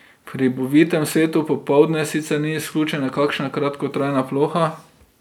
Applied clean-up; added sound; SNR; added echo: none; none; none; none.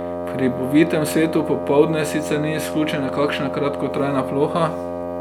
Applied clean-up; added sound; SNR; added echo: none; Wind instrument, woodwind instrument; 6 dB; none.